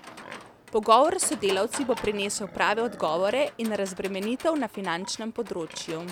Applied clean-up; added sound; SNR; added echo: none; Livestock, farm animals, working animals; 16 dB; none.